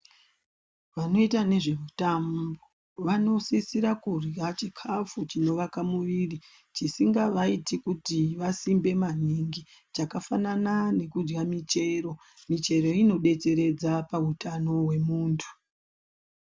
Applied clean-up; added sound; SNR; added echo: none; none; none; none.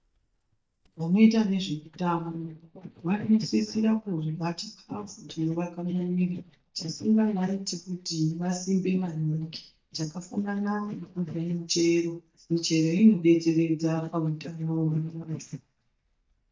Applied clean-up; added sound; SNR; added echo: neural mask model DeepFilterNet 3.